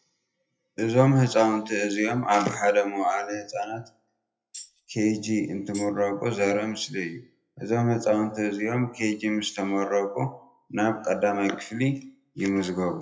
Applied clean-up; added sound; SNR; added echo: classical method WPE with log-MMSE.